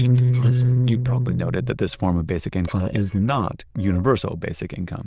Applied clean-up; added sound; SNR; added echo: neural diffusion model UNIVERSE++.